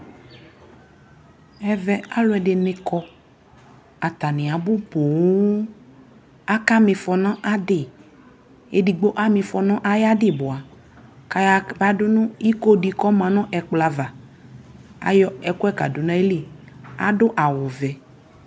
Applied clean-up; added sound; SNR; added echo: none; none; none; none.